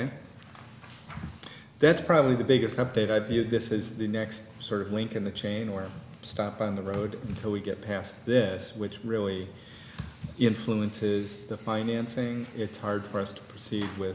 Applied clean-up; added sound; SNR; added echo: none; Guitar; 15 dB; none.